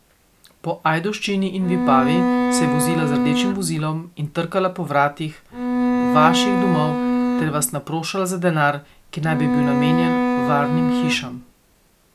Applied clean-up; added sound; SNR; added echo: none; Bowed string instrument; -2 dB; none.